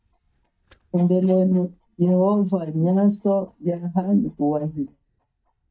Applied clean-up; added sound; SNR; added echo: neural mask model DeepFilterNet 3.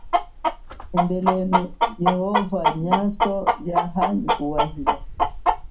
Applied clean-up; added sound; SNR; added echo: none; Chicken, rooster; -3 dB; reverberation time 0.2 s.